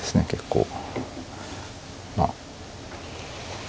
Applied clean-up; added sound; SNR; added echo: none; none; none; none.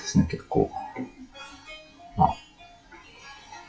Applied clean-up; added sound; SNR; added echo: classical method WPE with log-MMSE.